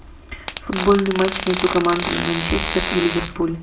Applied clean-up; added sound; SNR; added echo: none; Fart; 4 dB; reverberation time 0.8 s.